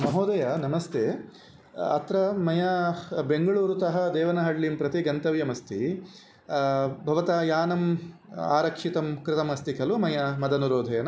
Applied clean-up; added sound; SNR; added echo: none; none; none; none.